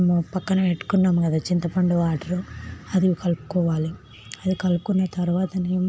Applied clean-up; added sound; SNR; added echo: none; none; none; none.